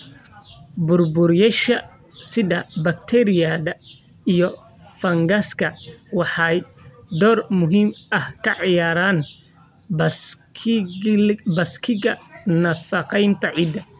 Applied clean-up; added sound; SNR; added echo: none; none; none; none.